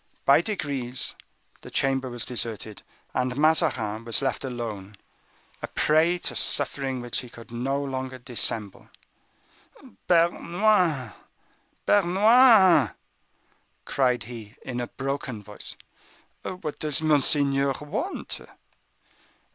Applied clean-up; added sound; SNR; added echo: none; none; none; none.